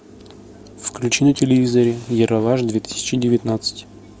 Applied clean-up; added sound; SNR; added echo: none; none; none; none.